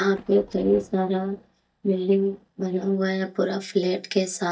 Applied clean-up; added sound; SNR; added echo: neural mask model DeepFilterNet 3.